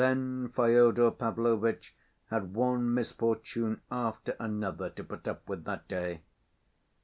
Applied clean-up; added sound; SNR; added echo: none; none; none; none.